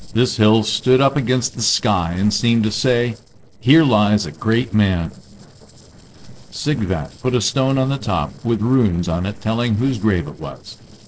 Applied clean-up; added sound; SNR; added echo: neural separator model SepFormer DNS4.